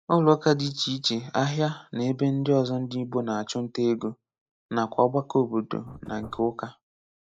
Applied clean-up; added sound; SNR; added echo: neural mask model Resemble Enhance denoiser.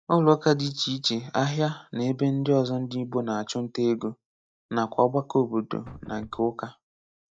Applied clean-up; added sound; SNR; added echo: neural mask model DeepFilterNet 3.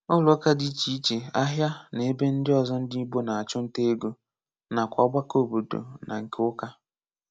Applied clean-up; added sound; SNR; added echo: none; none; none; none.